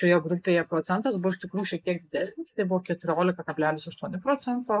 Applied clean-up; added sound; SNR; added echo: neural mask model Resemble Enhance denoiser.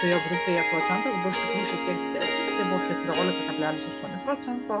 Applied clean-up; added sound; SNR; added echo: none; Harp; -1 dB; none.